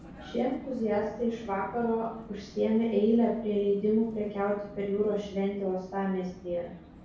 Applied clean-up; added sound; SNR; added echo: none; Vehicle; 18 dB; reverberation time 0.6 s.